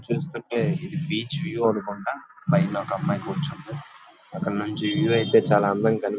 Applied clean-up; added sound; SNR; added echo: none; none; none; none.